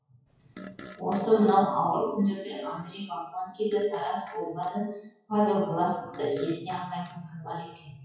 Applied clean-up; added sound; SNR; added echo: classical method WPE with log-MMSE.